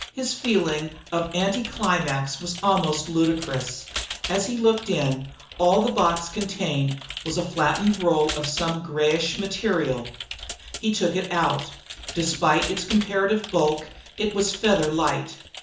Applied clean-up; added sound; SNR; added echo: none; Computer keyboard; 13 dB; reverberation time 0.7 s.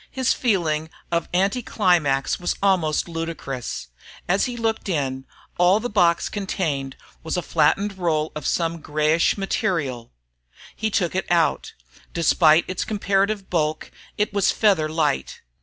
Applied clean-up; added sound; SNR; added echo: none; none; none; none.